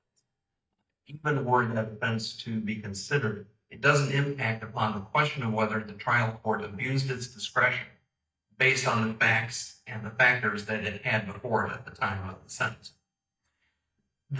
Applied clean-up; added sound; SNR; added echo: neural mask model DeepFilterNet 3.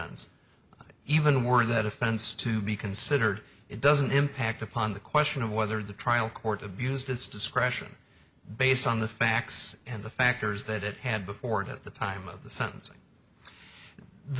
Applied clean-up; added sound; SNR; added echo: none; none; none; none.